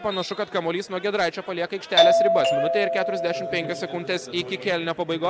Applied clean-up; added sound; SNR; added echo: none; Doorbell; -4 dB; none.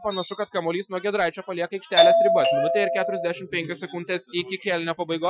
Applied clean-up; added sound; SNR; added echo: classical method Wiener filter.